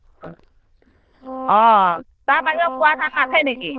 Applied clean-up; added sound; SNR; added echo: neural diffusion model UNIVERSE++.